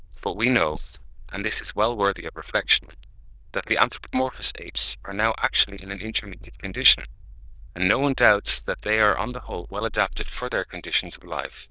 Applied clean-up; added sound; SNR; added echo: neural diffusion model UNIVERSE++.